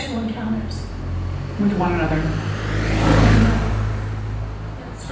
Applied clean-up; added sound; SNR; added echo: none; Bicycle; -4 dB; reverberation time 0.9 s.